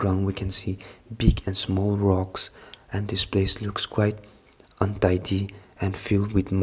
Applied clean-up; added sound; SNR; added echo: none; none; none; none.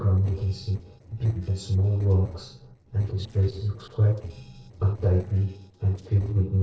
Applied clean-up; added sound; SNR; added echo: neural separator model SepFormer DNS4.